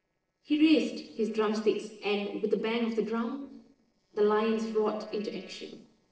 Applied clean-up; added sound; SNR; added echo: neural separator model SepFormer DNS4.